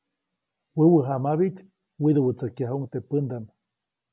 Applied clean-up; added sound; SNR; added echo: none; none; none; none.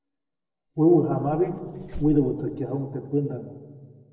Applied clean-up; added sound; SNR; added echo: neural separator model SepFormer DNS4.